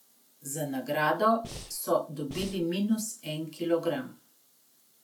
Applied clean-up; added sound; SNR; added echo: none; Breathing; 12 dB; none.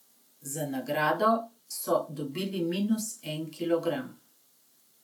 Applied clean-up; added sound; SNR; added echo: none; none; none; none.